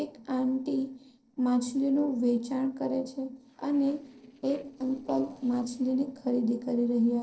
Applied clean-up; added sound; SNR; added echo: neural separator model SepFormer DNS4.